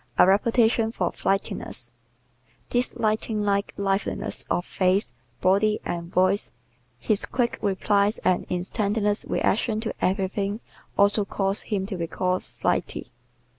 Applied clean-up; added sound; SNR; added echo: none; none; none; none.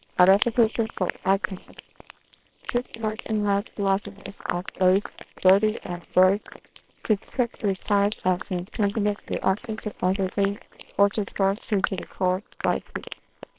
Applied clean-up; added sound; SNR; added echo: neural separator model SepFormer WHAMR!.